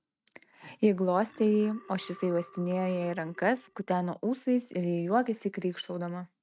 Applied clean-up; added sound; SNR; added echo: neural mask model RNNoise.